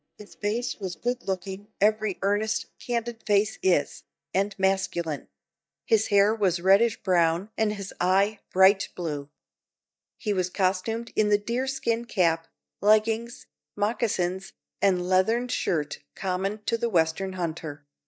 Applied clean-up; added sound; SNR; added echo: neural mask model DeepFilterNet 3.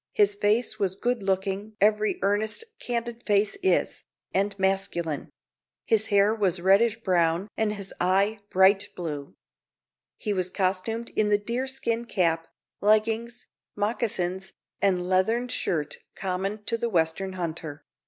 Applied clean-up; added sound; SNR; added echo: none; none; none; none.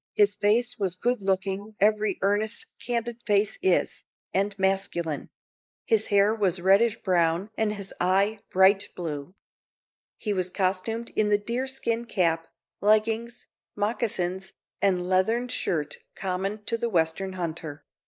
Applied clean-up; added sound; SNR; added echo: neural mask model Resemble Enhance denoiser.